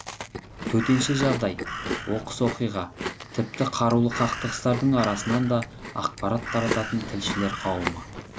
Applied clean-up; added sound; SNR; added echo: none; Chewing, mastication + Crow; 7 dB; none.